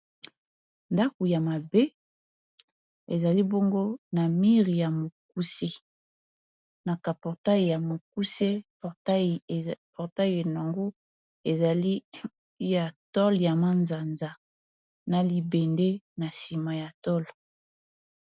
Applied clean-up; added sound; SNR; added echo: none; none; none; none.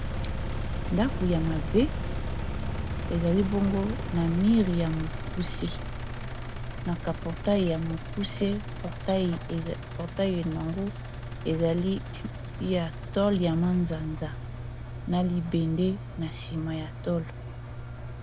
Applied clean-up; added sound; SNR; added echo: none; Engine; 5 dB; none.